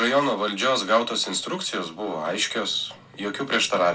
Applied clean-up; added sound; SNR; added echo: none; none; none; reverberation time 0.2 s.